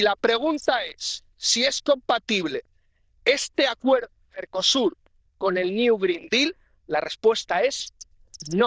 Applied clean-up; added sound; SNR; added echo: neural diffusion model UNIVERSE++.